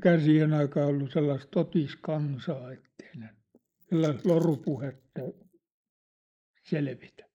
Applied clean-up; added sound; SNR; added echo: neural mask model Resemble Enhance denoiser.